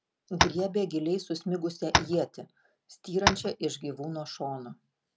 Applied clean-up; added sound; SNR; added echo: none; Tap; -4 dB; none.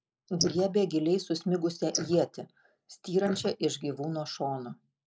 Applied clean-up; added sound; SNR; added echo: neural mask model Resemble Enhance denoiser.